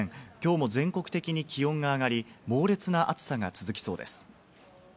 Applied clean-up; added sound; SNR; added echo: none; none; none; none.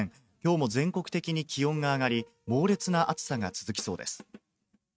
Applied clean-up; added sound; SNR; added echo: neural mask model RNNoise.